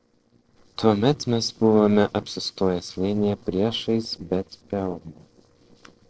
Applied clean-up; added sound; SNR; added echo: neural separator model SepFormer DNS4.